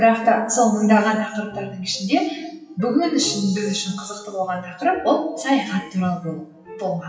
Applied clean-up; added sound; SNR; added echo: classical method WPE with log-MMSE.